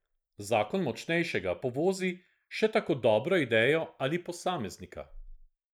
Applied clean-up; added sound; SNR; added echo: neural mask model Resemble Enhance denoiser.